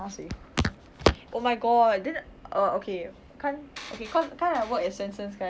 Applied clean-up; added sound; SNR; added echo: none; none; none; none.